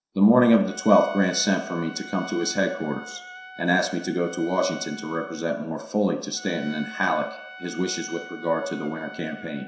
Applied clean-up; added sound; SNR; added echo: none; Trumpet; 17 dB; reverberation time 0.7 s.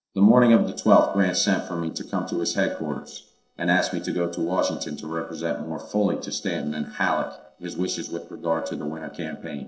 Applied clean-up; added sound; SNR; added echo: neural separator model SepFormer DNS4.